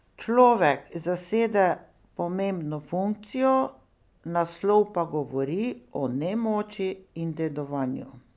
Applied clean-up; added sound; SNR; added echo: none; none; none; none.